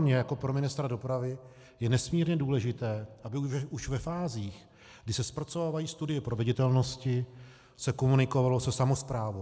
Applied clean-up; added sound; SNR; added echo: none; none; none; none.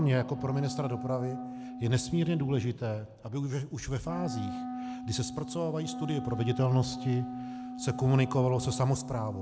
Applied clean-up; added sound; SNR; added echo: none; Wind instrument, woodwind instrument; 9 dB; none.